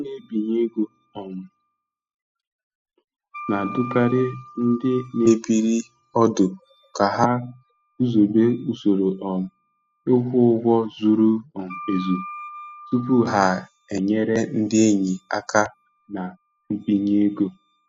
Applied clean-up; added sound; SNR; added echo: classical method spectral subtraction.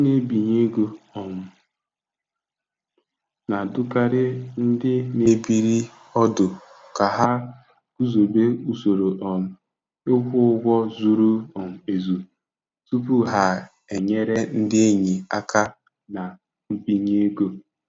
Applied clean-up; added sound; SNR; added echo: none; none; none; none.